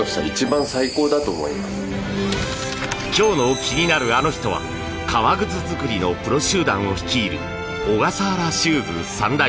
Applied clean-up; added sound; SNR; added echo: none; none; none; none.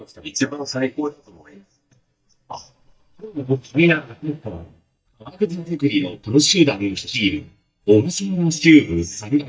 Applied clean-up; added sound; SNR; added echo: neural mask model DeepFilterNet 3.